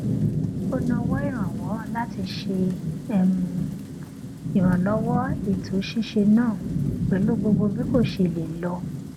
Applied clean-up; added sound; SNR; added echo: none; Rain / Thunderstorm; 2 dB; none.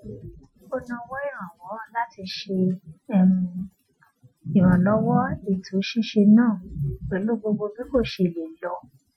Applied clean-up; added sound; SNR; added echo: classical method Wiener filter.